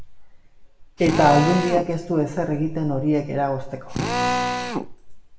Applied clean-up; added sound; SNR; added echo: none; Drill; 6 dB; reverberation time 0.7 s.